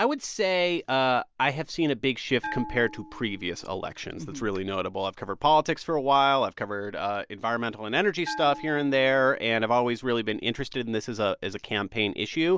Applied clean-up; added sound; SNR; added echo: none; Bell; 20 dB; none.